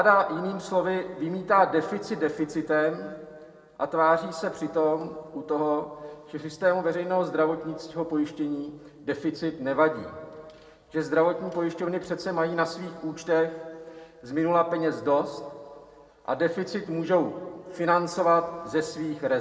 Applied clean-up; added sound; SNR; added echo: none; none; none; reverberation time 1.8 s.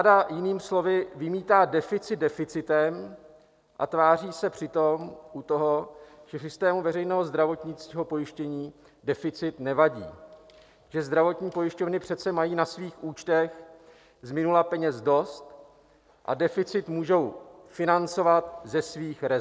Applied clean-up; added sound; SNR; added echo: none; none; none; none.